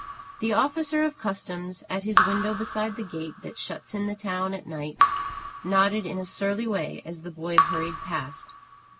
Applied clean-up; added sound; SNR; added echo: none; Raindrop / Drip; 2 dB; none.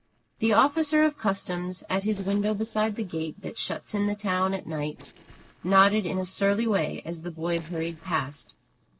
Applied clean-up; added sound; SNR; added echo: neural separator model SepFormer DNS4.